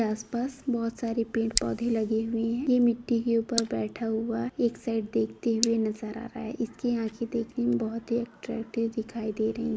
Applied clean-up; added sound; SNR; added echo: neural mask model Resemble Enhance denoiser.